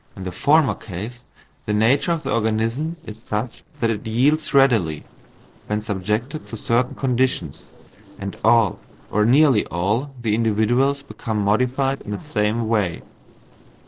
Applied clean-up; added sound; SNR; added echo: neural separator model SepFormer DNS4.